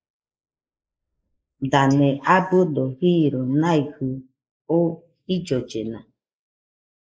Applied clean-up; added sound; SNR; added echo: neural mask model Resemble Enhance denoiser.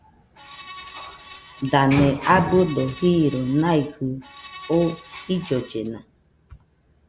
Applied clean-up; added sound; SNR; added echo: none; Screech; 17 dB; none.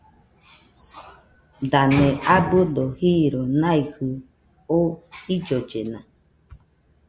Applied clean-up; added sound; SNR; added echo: none; none; none; none.